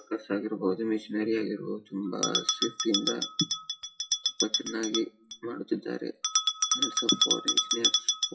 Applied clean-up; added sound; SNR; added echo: classical method WPE with log-MMSE.